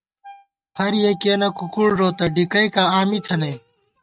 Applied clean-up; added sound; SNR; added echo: neural mask model RNNoise.